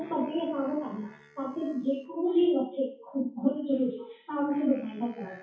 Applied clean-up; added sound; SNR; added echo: classical method WPE with log-MMSE.